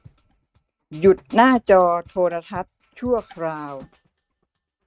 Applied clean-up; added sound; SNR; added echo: neural mask model RNNoise.